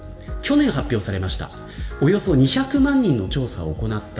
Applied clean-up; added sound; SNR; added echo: none; none; none; reverberation time 1.4 s.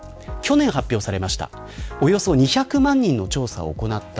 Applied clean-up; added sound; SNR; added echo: none; none; none; none.